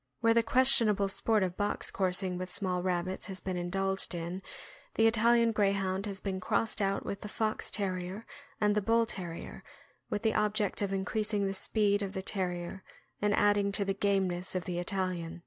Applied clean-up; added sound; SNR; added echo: none; none; none; none.